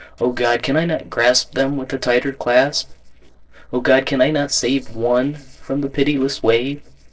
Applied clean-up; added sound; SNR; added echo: neural separator model SepFormer DNS4.